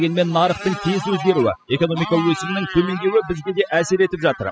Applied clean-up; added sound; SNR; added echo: classical method spectral subtraction.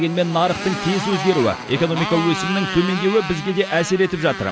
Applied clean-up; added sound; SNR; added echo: none; Motorcycle; 8 dB; none.